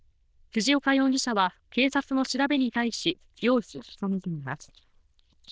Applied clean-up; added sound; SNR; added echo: neural diffusion model UNIVERSE++.